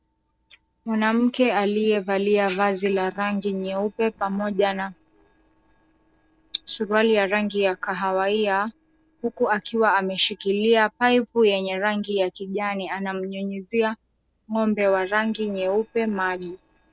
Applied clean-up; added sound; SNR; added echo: neural separator model SepFormer DNS4.